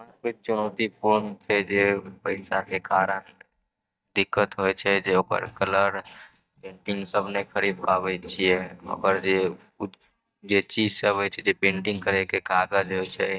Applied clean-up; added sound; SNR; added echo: neural mask model DeepFilterNet 3.